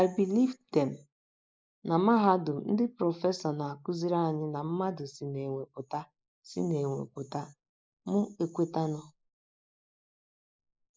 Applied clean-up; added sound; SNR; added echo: neural mask model Resemble Enhance denoiser.